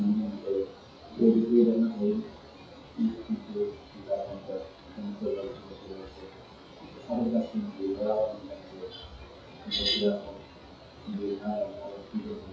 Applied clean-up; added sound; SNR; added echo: classical method WPE with log-MMSE.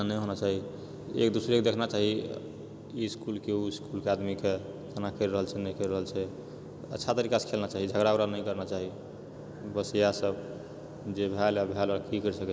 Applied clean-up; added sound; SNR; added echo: none; none; none; none.